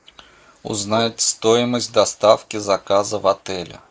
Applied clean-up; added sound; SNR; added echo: neural mask model Resemble Enhance denoiser.